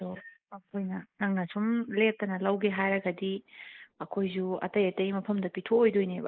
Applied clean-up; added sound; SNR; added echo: neural mask model Resemble Enhance denoiser.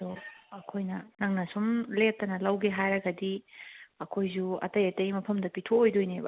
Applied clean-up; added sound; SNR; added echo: none; none; none; none.